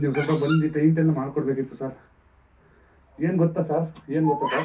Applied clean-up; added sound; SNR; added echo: none; Bird vocalization, bird call, bird song; 12 dB; reverberation time 0.3 s.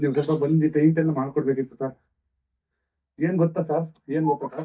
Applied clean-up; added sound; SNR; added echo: neural mask model DeepFilterNet 3.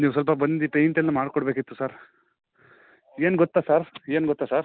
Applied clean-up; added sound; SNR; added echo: none; none; none; none.